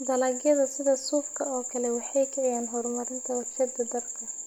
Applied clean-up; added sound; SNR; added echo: none; none; none; none.